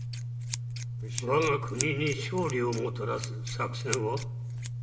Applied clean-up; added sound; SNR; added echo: none; Scissors; 2 dB; reverberation time 0.5 s.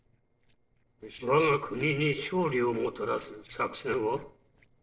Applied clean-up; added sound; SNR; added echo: neural separator model SepFormer DNS4.